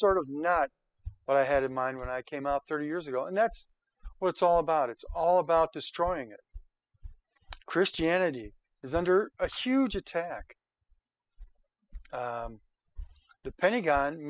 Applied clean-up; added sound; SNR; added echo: classical method spectral subtraction.